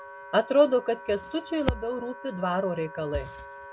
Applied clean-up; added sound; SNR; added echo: none; Wind instrument, woodwind instrument; 16 dB; none.